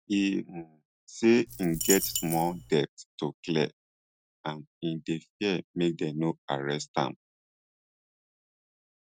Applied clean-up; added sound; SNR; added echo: none; Coin (dropping); 3 dB; none.